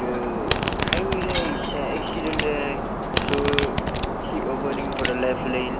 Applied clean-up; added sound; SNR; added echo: none; Domestic sounds, home sounds + Shatter; -3 dB; none.